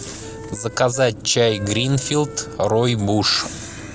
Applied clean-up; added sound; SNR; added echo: none; Wind instrument, woodwind instrument; 18 dB; none.